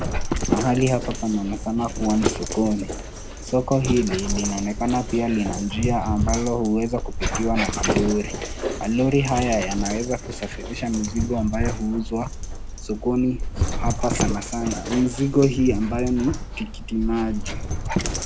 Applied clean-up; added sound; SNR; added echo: none; Dog; 3 dB; none.